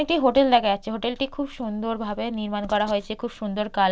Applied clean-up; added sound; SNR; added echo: none; none; none; none.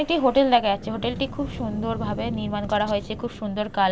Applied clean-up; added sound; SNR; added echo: none; Wind; 11 dB; none.